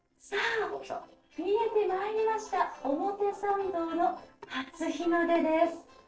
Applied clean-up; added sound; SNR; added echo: neural separator model SepFormer DNS4.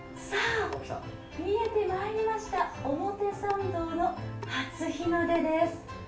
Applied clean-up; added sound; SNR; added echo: none; Drip / Sink (filling or washing) / Water tap, faucet; 18 dB; reverberation time 0.3 s.